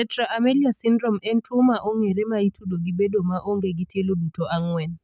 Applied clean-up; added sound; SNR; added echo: none; none; none; none.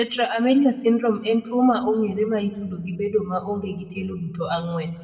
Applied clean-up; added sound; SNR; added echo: none; none; none; reverberation time 1.0 s.